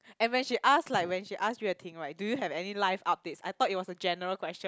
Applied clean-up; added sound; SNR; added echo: none; none; none; none.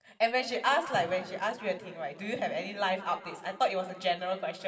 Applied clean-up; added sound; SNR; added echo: none; none; none; reverberation time 1.9 s.